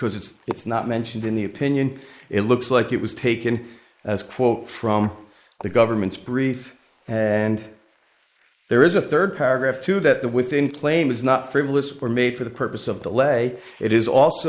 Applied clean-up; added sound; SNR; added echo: neural mask model Resemble Enhance denoiser.